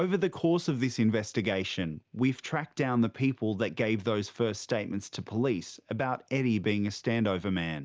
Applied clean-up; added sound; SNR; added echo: none; none; none; none.